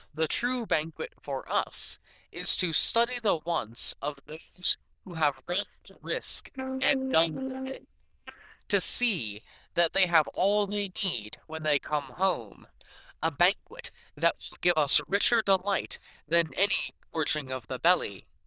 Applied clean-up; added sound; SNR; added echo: neural diffusion model UNIVERSE++.